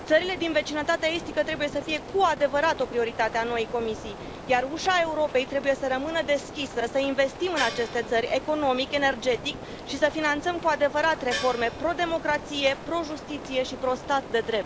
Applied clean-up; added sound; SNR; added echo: none; Rain + Gong; 11 dB; none.